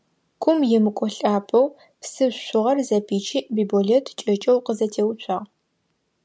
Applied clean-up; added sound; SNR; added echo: none; none; none; none.